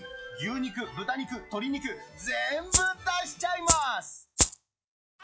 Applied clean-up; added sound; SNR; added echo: classical method log-MMSE.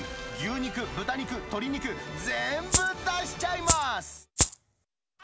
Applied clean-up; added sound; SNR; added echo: none; Rattle (instrument); -4 dB; none.